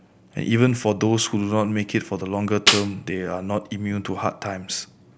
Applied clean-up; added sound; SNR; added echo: none; Snare drum; 1 dB; none.